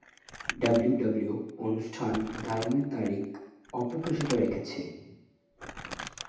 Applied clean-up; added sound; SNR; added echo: none; Crumpling, crinkling; 12 dB; reverberation time 0.8 s.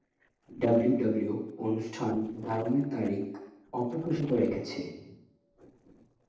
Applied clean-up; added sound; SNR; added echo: neural separator model SepFormer DNS4.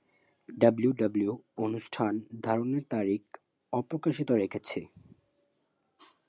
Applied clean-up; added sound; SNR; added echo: none; none; none; none.